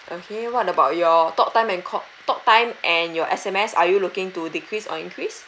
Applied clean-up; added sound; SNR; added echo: none; none; none; none.